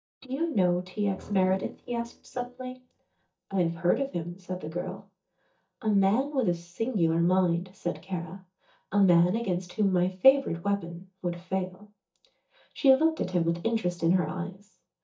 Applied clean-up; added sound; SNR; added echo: neural mask model DeepFilterNet 3.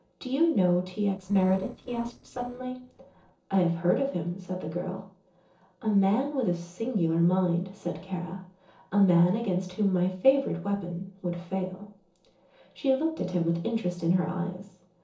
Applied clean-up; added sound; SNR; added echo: neural separator model SepFormer DNS4.